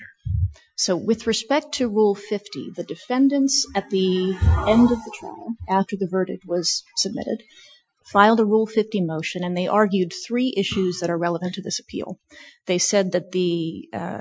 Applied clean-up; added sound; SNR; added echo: classical method Wiener filter.